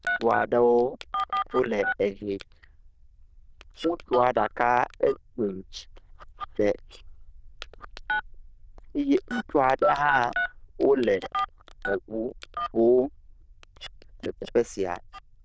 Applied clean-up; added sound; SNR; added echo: neural diffusion model UNIVERSE++.